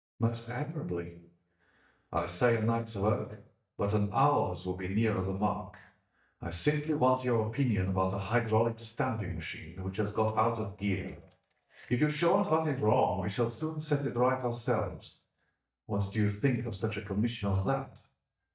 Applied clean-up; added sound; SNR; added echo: neural mask model DeepFilterNet 3.